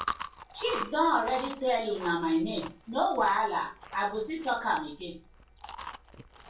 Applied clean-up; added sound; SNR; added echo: none; Chewing, mastication; 12 dB; reverberation time 0.2 s.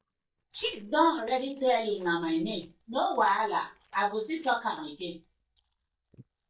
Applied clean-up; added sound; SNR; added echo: neural mask model DeepFilterNet 3.